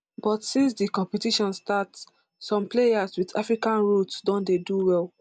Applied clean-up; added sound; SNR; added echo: none; none; none; none.